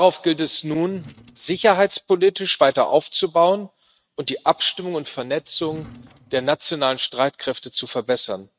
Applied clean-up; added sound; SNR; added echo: neural mask model RNNoise.